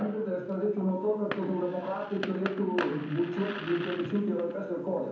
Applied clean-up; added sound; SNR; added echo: none; Fireworks; 12 dB; reverberation time 1.2 s.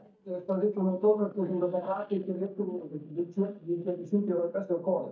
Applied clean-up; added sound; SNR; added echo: neural mask model DeepFilterNet 3.